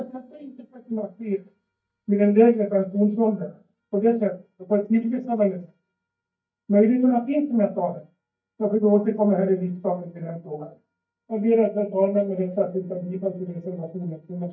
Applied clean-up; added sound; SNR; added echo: neural mask model DeepFilterNet 3.